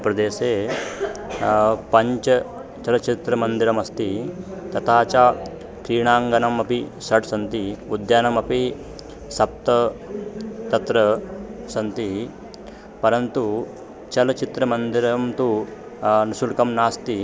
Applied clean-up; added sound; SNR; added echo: none; none; none; none.